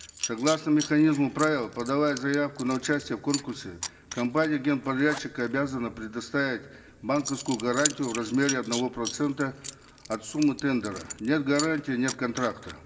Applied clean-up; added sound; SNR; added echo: none; Coin (dropping) / Zipper (clothing); 12 dB; reverberation time 1.8 s.